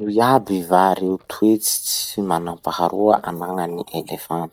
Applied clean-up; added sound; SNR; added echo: neural mask model DeepFilterNet 3.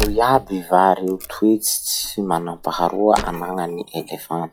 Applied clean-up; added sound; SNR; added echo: classical method log-MMSE.